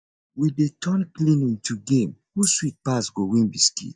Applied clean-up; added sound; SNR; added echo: neural mask model DeepFilterNet 3.